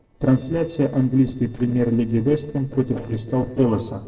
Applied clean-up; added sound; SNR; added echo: neural separator model SepFormer DNS4.